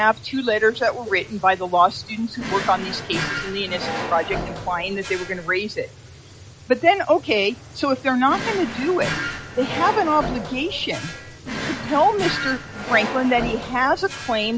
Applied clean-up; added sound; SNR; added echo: none; Drawer open or close; 7 dB; none.